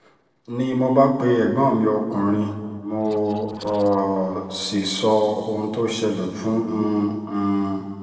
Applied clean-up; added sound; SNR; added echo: neural separator model SepFormer DNS4.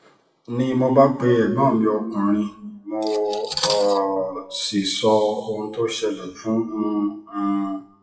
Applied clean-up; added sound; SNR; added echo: classical method WPE with log-MMSE.